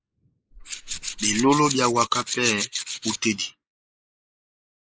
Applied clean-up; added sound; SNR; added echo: neural mask model Resemble Enhance denoiser.